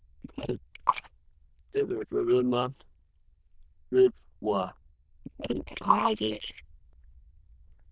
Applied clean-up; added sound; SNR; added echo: neural diffusion model UNIVERSE++.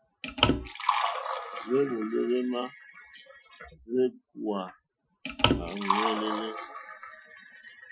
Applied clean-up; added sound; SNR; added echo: classical method Wiener filter.